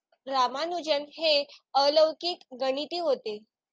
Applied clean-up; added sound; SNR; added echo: none; none; none; none.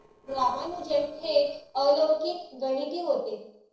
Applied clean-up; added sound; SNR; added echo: neural separator model SepFormer DNS4.